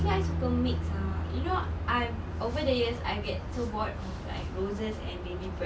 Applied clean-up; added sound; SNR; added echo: none; Bass guitar; 3 dB; none.